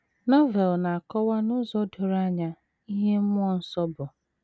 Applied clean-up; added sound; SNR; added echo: none; none; none; none.